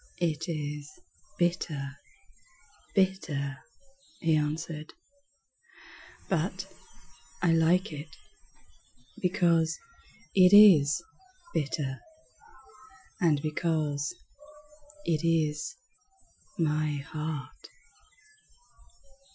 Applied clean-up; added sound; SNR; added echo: classical method Wiener filter.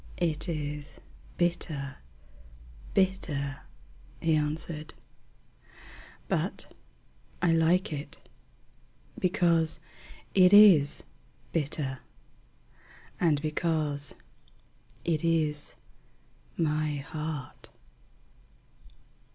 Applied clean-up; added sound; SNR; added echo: none; none; none; none.